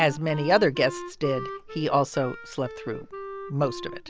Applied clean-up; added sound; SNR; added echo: none; Wind instrument, woodwind instrument; 12 dB; none.